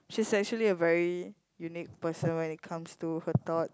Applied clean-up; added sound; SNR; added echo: none; none; none; none.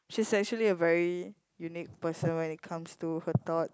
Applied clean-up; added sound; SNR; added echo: neural mask model Resemble Enhance denoiser.